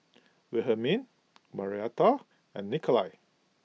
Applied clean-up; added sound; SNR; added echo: none; none; none; none.